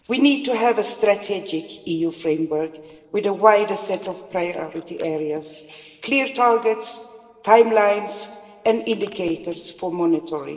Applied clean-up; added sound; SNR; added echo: neural separator model SepFormer DNS4.